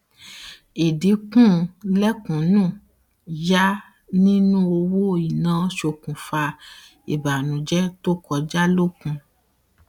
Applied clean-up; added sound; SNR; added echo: none; none; none; none.